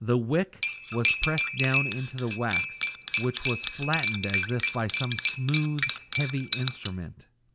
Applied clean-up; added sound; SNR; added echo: none; Cutlery, silverware; 2 dB; none.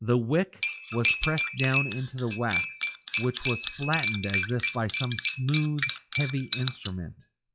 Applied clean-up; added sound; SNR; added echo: classical method log-MMSE.